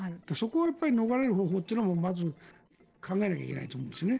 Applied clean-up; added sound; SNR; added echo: neural separator model SepFormer DNS4.